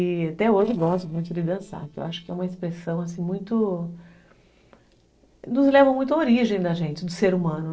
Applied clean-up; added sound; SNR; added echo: neural separator model SepFormer DNS4.